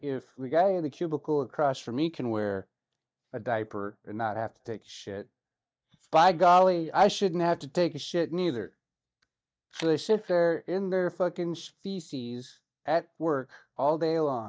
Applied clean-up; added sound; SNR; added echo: neural mask model DeepFilterNet 3.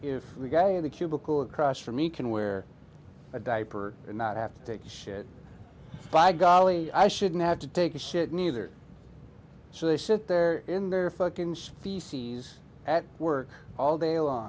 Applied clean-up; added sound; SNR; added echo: none; none; none; none.